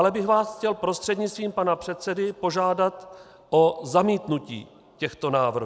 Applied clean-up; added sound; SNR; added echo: none; none; none; none.